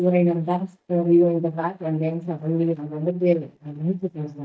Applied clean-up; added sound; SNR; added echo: neural mask model DeepFilterNet 3.